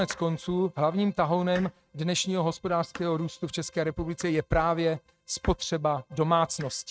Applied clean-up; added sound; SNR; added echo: neural mask model RNNoise.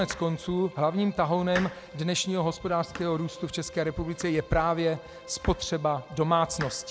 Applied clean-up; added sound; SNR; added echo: none; Bowed string instrument + Domestic sounds, home sounds; 15 dB; none.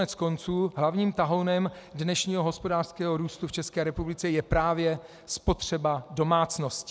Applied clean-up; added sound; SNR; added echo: none; none; none; none.